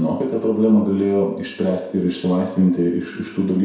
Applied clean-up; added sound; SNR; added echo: none; none; none; reverberation time 0.7 s.